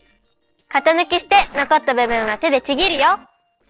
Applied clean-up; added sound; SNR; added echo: neural separator model SepFormer DNS4.